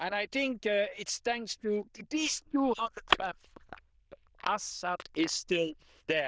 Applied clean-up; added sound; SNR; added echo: neural diffusion model UNIVERSE++.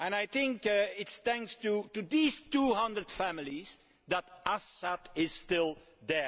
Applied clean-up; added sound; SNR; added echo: none; none; none; none.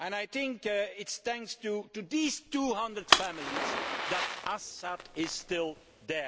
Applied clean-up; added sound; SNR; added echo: none; Fire; -2 dB; none.